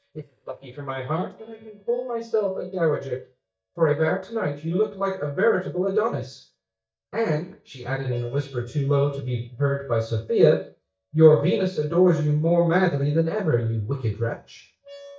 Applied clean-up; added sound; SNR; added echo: neural mask model DeepFilterNet 3.